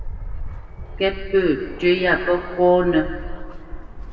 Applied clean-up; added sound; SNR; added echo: none; Fixed-wing aircraft, airplane; 9 dB; reverberation time 2.0 s.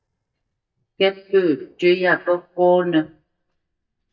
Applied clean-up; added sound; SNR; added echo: neural mask model DeepFilterNet 3.